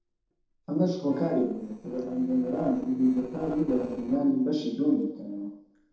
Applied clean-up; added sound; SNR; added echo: neural separator model SepFormer DNS4.